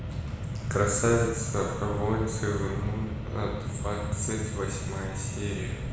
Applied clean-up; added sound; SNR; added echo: none; Mechanisms; 3 dB; reverberation time 1.1 s.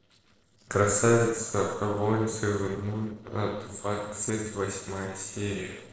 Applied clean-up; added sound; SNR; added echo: neural separator model SepFormer DNS4.